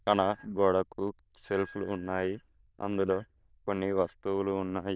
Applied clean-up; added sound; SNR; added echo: neural diffusion model UNIVERSE++.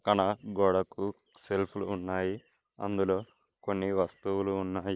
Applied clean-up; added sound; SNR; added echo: neural mask model Resemble Enhance denoiser.